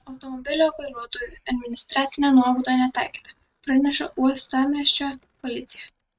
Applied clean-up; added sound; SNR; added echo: neural mask model RNNoise.